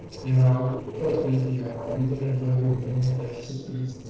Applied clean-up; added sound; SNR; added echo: neural separator model SepFormer DNS4.